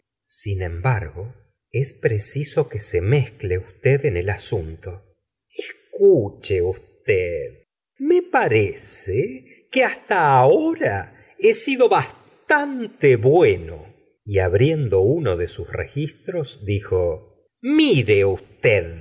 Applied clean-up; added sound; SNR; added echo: none; none; none; none.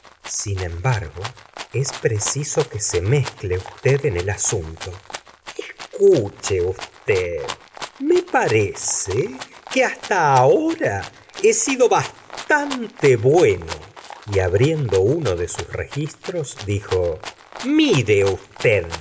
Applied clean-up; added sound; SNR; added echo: none; Rattle (instrument); 16 dB; none.